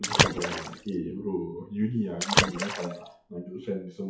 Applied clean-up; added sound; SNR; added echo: classical method WPE with log-MMSE.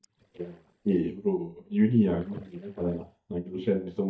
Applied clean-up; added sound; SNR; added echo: neural mask model DeepFilterNet 3.